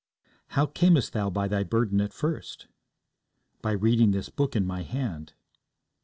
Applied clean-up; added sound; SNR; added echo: none; none; none; none.